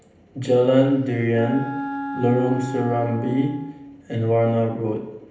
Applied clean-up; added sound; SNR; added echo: none; Wind instrument, woodwind instrument; 10 dB; reverberation time 0.8 s.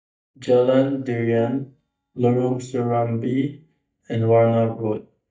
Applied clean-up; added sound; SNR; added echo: neural mask model DeepFilterNet 3.